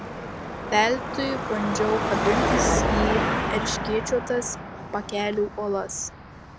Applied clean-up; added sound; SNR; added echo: none; Car passing by / Traffic noise, roadway noise / Engine; 0 dB; none.